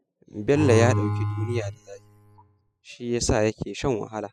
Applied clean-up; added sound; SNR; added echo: classical method spectral subtraction.